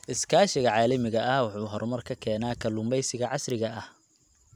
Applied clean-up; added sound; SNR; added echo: none; none; none; none.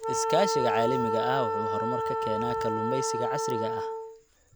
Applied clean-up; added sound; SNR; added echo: none; Wind instrument, woodwind instrument; -2 dB; none.